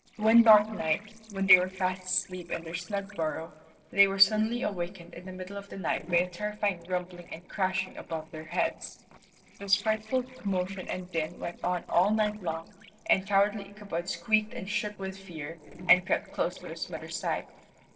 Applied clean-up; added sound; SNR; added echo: neural separator model SepFormer DNS4.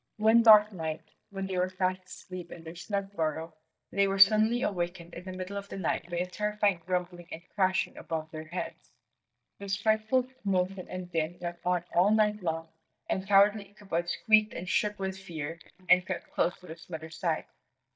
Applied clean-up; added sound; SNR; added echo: neural mask model DeepFilterNet 3.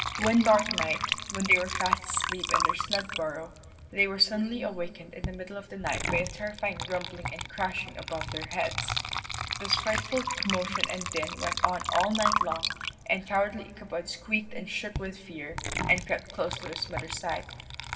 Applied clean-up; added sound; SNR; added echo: none; Water / Liquid; 3 dB; reverberation time 1.6 s.